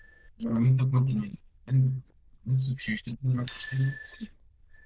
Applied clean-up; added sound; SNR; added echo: neural diffusion model UNIVERSE++.